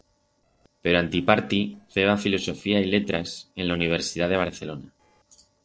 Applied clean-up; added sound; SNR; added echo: neural separator model SepFormer DNS4.